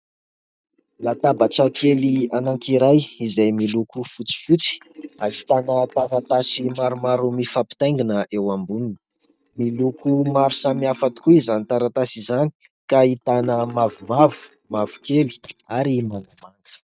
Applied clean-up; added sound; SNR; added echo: neural mask model DeepFilterNet 3.